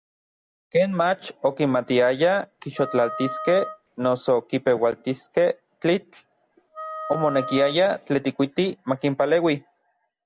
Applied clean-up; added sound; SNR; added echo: none; Wind instrument, woodwind instrument; 10 dB; none.